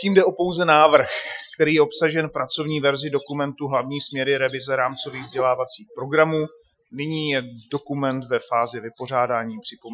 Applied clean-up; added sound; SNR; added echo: classical method Wiener filter.